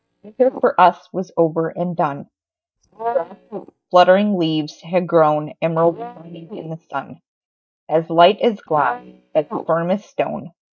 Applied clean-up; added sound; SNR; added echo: neural mask model DeepFilterNet 3.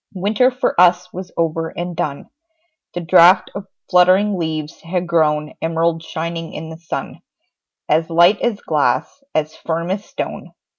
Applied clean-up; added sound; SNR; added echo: none; none; none; none.